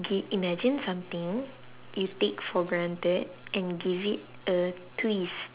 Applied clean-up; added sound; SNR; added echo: none; none; none; none.